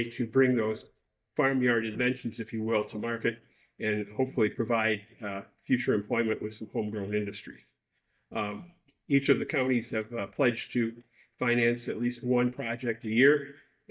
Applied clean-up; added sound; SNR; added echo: neural mask model DeepFilterNet 3.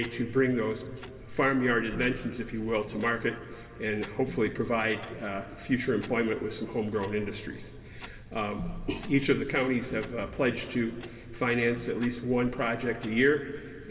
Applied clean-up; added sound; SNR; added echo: none; Clock; 19 dB; reverberation time 2.1 s.